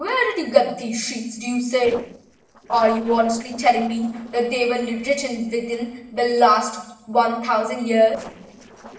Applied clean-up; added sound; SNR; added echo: neural separator model SepFormer DNS4.